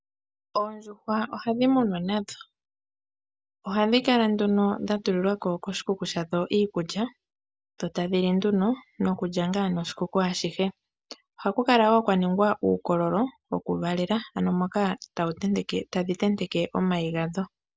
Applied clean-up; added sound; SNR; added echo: none; none; none; none.